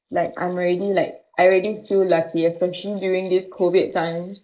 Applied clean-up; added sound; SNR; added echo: neural mask model Resemble Enhance denoiser.